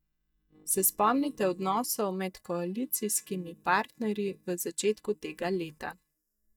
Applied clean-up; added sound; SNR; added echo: neural mask model DeepFilterNet 3.